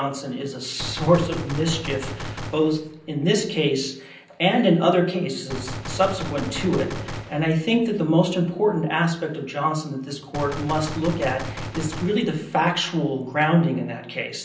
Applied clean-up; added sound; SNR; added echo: none; Gunshot, gunfire; 10 dB; reverberation time 0.6 s.